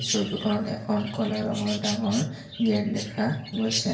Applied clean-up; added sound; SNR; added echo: none; Chirp, tweet; 10 dB; reverberation time 0.7 s.